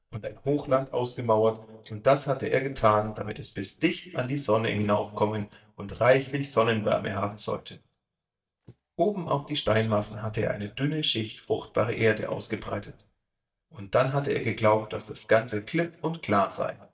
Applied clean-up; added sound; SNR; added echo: neural mask model DeepFilterNet 3.